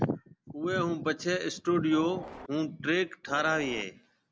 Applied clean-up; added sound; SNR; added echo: none; Train; 13 dB; none.